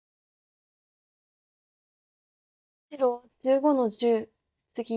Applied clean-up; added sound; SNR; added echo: neural mask model DeepFilterNet 3.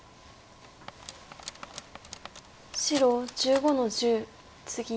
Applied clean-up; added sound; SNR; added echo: none; Cutlery, silverware; 15 dB; none.